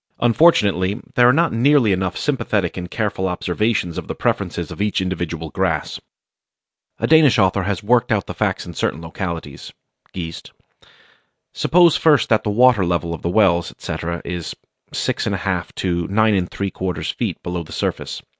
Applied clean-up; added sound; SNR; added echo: none; none; none; none.